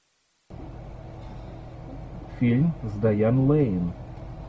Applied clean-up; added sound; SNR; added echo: none; none; none; none.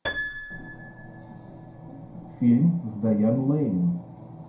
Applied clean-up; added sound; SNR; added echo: none; Piano; 12 dB; reverberation time 0.4 s.